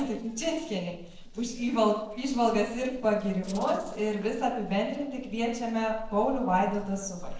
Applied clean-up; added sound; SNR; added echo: neural separator model SepFormer DNS4.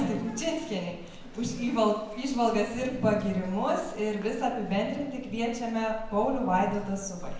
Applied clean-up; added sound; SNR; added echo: none; none; none; none.